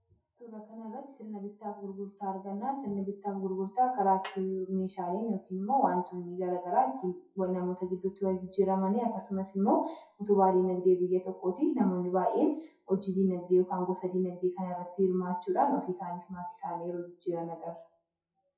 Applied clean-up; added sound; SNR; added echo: classical method WPE with log-MMSE.